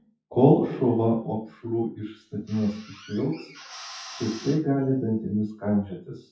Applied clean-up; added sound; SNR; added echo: classical method WPE with log-MMSE.